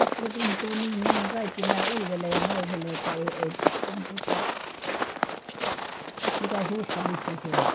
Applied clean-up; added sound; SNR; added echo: none; Walk, footsteps; -4 dB; none.